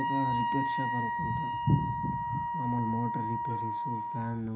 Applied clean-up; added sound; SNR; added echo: none; Wind instrument, woodwind instrument; -1 dB; reverberation time 0.4 s.